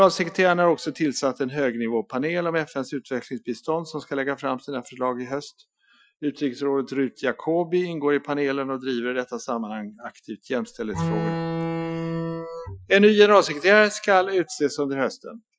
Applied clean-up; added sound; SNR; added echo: classical method Wiener filter.